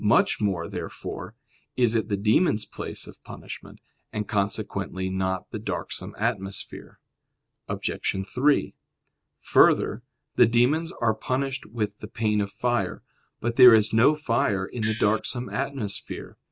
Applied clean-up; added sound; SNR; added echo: none; Gong; 9 dB; none.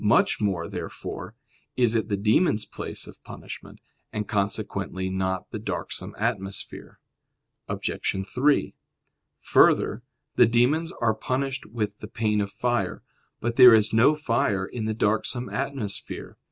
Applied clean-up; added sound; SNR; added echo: none; none; none; none.